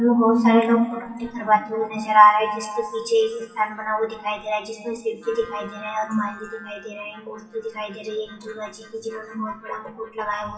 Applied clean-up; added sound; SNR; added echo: classical method WPE with log-MMSE.